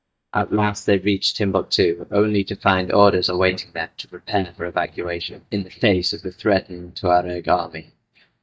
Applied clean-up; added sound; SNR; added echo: neural mask model DeepFilterNet 3.